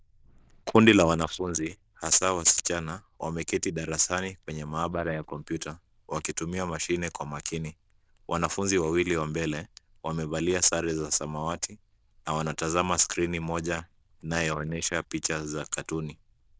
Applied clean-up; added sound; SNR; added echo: neural diffusion model UNIVERSE++.